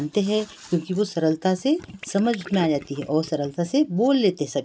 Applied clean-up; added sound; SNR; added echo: none; Gurgling; 19 dB; none.